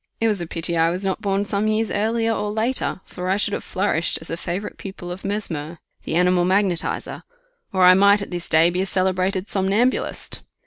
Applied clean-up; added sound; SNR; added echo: none; none; none; none.